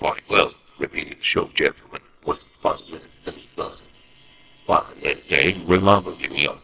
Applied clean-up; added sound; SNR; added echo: neural separator model SepFormer WHAMR!.